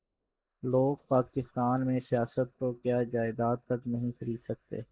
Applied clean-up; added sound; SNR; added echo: neural mask model Resemble Enhance denoiser.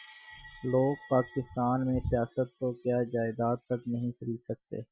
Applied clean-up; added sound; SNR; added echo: classical method Wiener filter.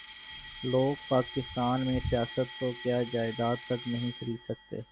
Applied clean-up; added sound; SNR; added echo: none; Alarm; 13 dB; none.